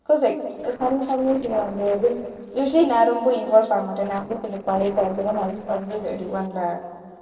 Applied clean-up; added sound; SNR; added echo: neural separator model SepFormer DNS4.